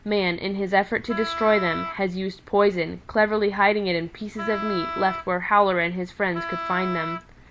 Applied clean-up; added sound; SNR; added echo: none; Wind instrument, woodwind instrument; 8 dB; none.